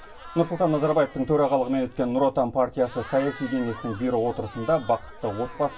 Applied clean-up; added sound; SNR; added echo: none; Crowd / Cheering; 19 dB; reverberation time 0.2 s.